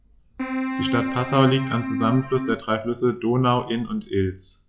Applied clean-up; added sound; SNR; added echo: classical method log-MMSE.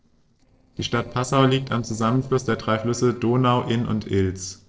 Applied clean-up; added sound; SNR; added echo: neural separator model SepFormer DNS4.